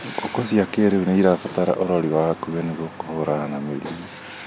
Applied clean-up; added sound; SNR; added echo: none; Engine starting + Writing; 16 dB; none.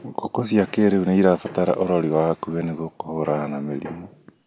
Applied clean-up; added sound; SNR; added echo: none; none; none; none.